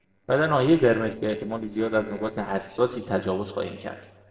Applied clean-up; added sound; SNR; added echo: neural separator model SepFormer DNS4.